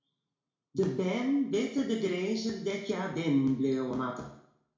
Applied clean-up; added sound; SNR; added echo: none; none; none; reverberation time 0.6 s.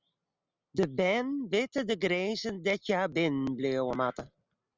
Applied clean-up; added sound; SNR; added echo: none; none; none; none.